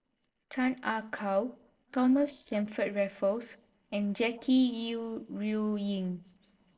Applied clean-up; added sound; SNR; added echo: neural separator model SepFormer DNS4.